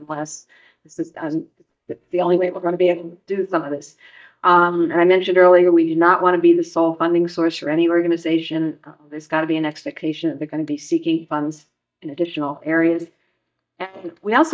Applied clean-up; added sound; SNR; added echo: neural mask model DeepFilterNet 3.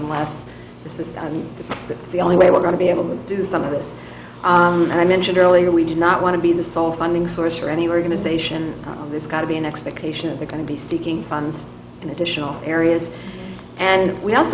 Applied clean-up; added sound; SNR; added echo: none; none; none; none.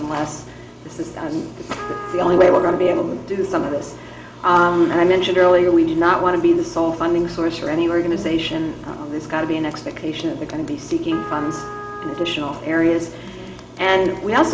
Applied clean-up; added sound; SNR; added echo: none; Trumpet; 14 dB; reverberation time 1.1 s.